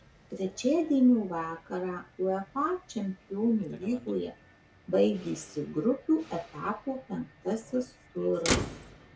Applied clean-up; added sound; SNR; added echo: none; Motor vehicle (road); 11 dB; none.